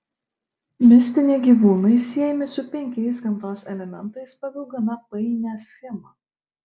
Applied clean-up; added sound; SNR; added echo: none; none; none; none.